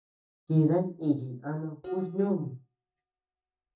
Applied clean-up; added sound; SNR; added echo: neural mask model DeepFilterNet 3.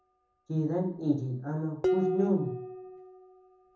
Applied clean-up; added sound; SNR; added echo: none; Dishes, pots, and pans; 3 dB; reverberation time 0.6 s.